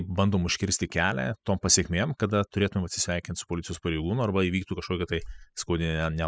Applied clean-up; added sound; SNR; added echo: classical method spectral subtraction.